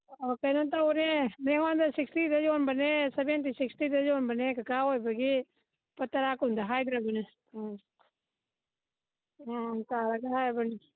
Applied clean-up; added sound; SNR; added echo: none; none; none; none.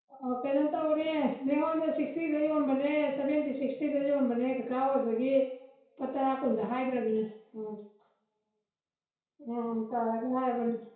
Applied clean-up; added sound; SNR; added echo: none; none; none; reverberation time 0.6 s.